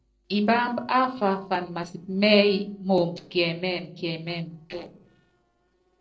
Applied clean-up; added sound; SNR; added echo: neural separator model SepFormer DNS4.